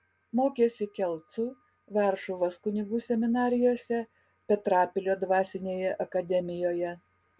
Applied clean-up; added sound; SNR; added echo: none; none; none; none.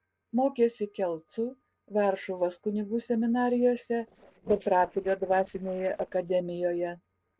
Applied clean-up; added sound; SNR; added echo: neural separator model SepFormer DNS4.